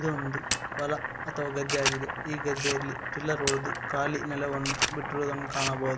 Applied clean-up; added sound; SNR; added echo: none; Camera + Boiling; 1 dB; none.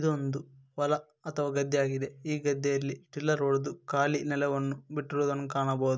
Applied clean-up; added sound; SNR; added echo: none; none; none; none.